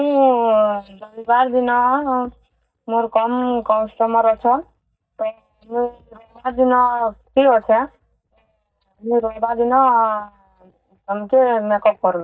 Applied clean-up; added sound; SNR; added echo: neural mask model DeepFilterNet 3.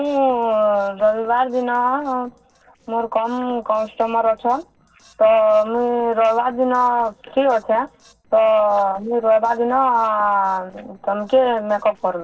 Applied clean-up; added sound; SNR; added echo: neural separator model SepFormer DNS4.